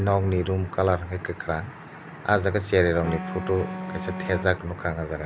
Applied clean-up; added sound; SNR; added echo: none; Wind instrument, woodwind instrument; 10 dB; none.